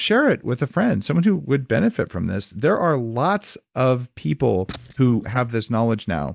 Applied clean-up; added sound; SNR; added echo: neural mask model DeepFilterNet 3.